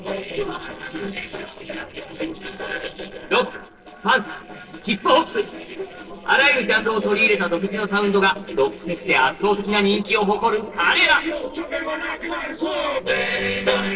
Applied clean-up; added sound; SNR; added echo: neural separator model SepFormer DNS4.